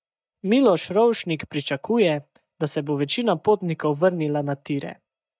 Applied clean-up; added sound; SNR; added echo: neural mask model DeepFilterNet 3.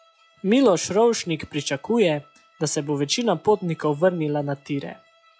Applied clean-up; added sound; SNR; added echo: classical method log-MMSE.